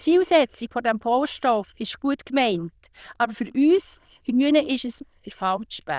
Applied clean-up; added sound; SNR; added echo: neural diffusion model UNIVERSE++.